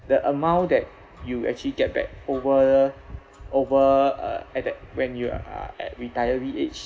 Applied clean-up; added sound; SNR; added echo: none; none; none; none.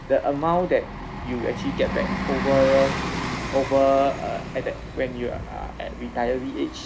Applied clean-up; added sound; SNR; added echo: none; Bus; 7 dB; none.